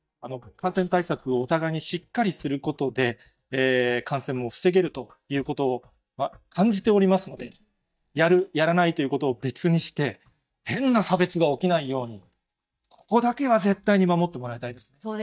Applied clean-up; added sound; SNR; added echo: neural mask model DeepFilterNet 3.